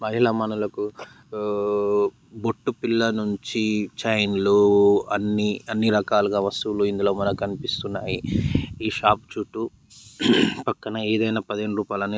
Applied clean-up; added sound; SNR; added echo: none; none; none; none.